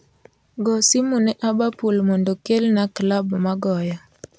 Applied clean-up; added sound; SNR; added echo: none; none; none; none.